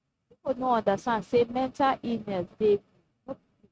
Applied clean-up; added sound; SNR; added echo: neural mask model RNNoise.